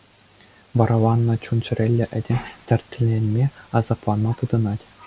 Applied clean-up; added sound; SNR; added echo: none; none; none; none.